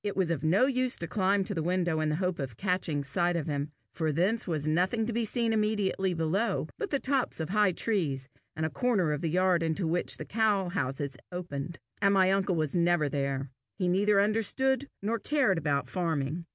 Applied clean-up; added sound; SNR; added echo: none; none; none; none.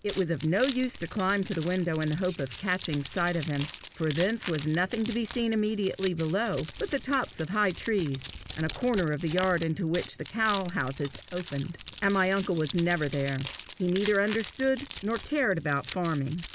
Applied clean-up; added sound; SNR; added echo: none; Keys jangling; 14 dB; none.